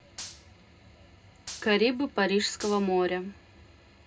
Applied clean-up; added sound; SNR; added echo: none; Gunshot, gunfire; 18 dB; reverberation time 0.2 s.